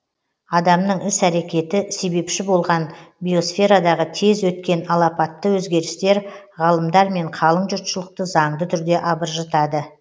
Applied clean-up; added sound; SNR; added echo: none; none; none; none.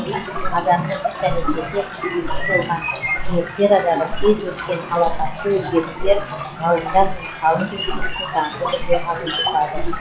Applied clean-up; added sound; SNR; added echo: classical method log-MMSE.